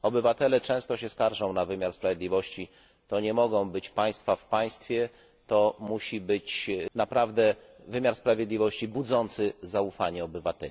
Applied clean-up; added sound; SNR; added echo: none; none; none; none.